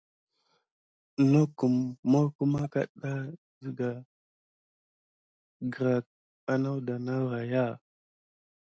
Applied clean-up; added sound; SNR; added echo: none; none; none; none.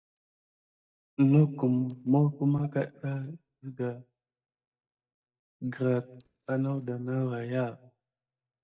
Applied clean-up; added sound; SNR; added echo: neural mask model DeepFilterNet 3.